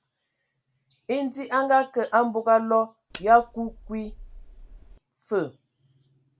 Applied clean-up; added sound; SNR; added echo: none; Cutlery, silverware; 18 dB; none.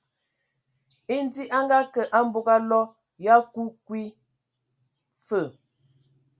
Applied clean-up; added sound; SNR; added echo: none; none; none; none.